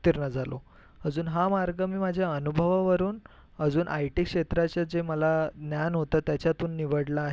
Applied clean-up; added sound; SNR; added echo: none; none; none; none.